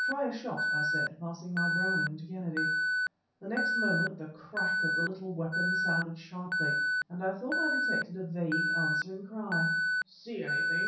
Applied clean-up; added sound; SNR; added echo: none; Alarm; -4 dB; reverberation time 0.6 s.